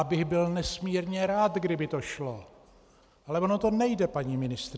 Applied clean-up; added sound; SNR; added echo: none; none; none; none.